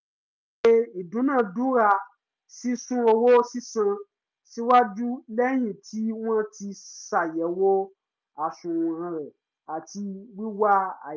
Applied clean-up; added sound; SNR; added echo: none; none; none; none.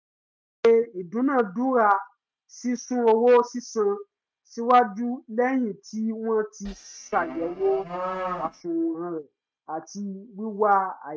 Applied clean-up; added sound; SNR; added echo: neural mask model RNNoise.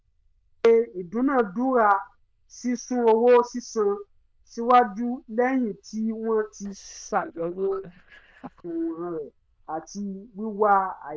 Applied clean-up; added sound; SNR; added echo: neural diffusion model UNIVERSE++.